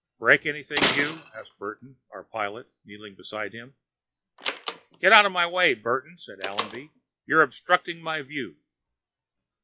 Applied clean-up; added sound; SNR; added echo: classical method log-MMSE.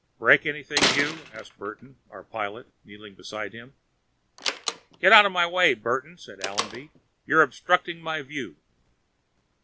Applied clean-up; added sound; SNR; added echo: none; Slam; 8 dB; none.